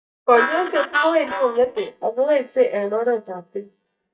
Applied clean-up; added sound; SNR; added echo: neural mask model DeepFilterNet 3.